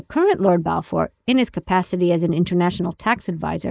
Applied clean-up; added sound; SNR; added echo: neural mask model Resemble Enhance denoiser.